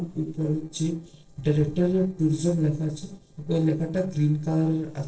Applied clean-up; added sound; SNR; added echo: neural separator model SepFormer DNS4.